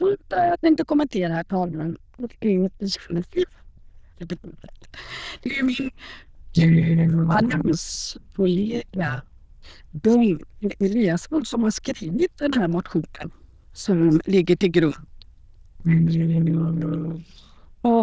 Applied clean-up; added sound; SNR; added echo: neural diffusion model UNIVERSE++.